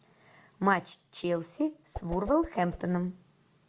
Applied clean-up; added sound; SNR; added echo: none; Whoosh, swoosh, swish; 12 dB; none.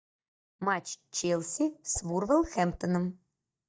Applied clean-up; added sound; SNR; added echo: neural mask model DeepFilterNet 3.